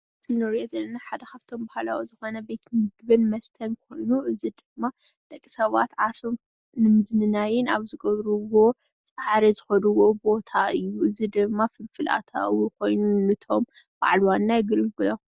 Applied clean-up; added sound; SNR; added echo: none; none; none; none.